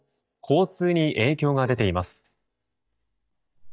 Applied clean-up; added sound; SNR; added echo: neural mask model DeepFilterNet 3.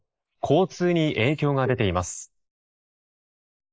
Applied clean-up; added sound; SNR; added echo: neural mask model Resemble Enhance denoiser.